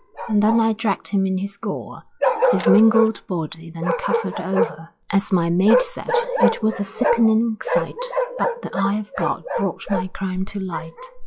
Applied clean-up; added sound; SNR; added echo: classical method log-MMSE.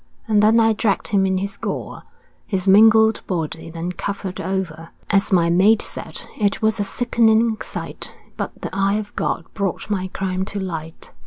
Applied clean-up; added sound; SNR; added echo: none; none; none; none.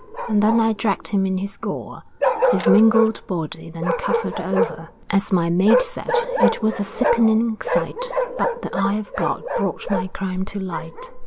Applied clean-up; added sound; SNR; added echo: none; Bark; 3 dB; none.